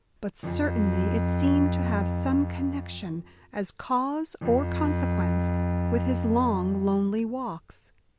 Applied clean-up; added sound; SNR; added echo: none; Bowed string instrument; 1 dB; none.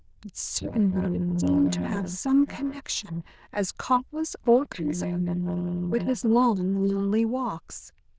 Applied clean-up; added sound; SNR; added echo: neural diffusion model UNIVERSE++.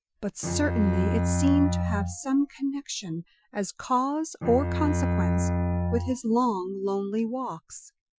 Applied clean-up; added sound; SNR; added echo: classical method Wiener filter.